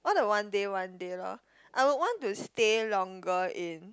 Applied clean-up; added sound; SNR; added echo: none; none; none; none.